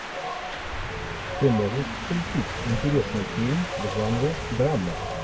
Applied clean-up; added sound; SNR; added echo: none; Wind; 5 dB; none.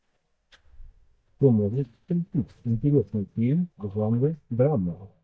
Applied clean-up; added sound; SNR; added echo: neural mask model DeepFilterNet 3.